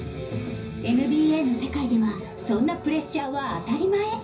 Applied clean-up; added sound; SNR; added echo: none; Organ; 18 dB; reverberation time 0.4 s.